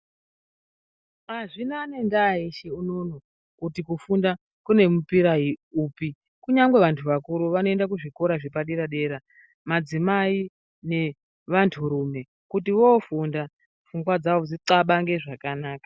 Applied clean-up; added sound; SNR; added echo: none; none; none; none.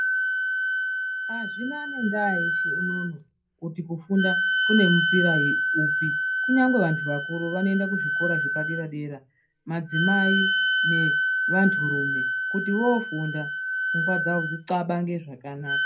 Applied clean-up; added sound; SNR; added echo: none; Wind instrument, woodwind instrument; -1 dB; reverberation time 0.2 s.